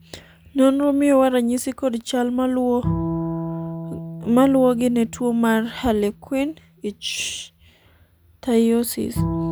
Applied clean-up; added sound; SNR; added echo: none; Bowed string instrument; 10 dB; none.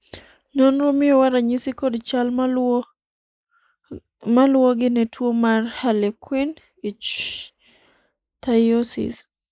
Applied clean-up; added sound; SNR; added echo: neural mask model Resemble Enhance denoiser.